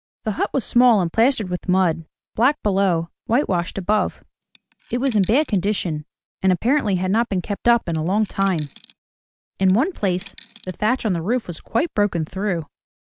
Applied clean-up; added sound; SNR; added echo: none; Coin (dropping); 17 dB; none.